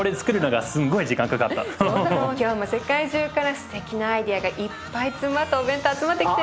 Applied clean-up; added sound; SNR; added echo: none; none; none; none.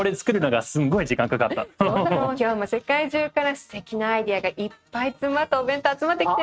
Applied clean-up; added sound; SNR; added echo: neural mask model RNNoise.